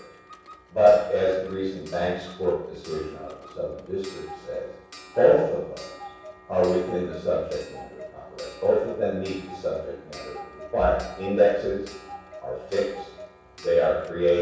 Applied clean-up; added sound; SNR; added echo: none; Clock; 18 dB; reverberation time 0.7 s.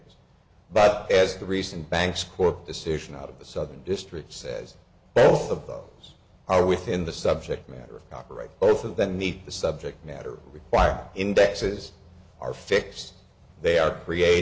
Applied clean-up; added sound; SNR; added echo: none; none; none; none.